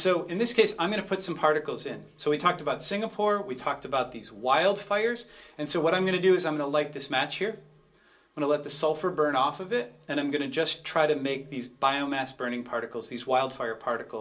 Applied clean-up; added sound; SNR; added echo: none; none; none; reverberation time 0.2 s.